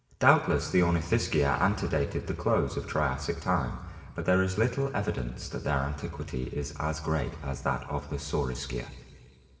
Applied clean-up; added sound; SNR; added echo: none; none; none; reverberation time 1.8 s.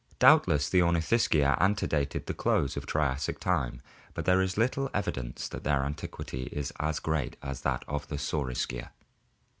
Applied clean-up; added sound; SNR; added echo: none; none; none; none.